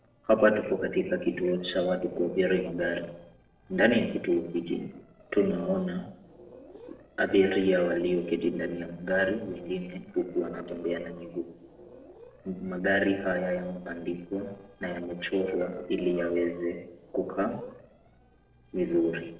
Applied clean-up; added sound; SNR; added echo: neural separator model SepFormer DNS4.